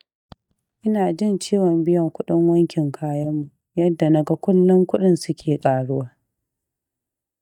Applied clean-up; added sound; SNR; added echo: neural mask model DeepFilterNet 3.